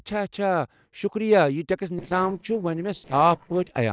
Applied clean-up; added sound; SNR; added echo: neural separator model SepFormer DNS4.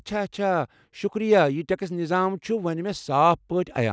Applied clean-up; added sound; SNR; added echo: none; none; none; none.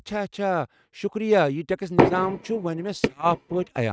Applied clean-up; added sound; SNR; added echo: neural mask model RNNoise.